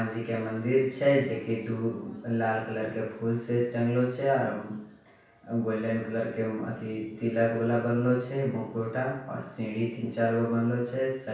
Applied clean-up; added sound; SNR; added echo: none; none; none; reverberation time 0.7 s.